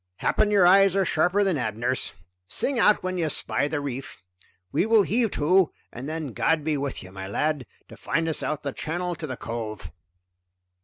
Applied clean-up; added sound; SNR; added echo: none; none; none; none.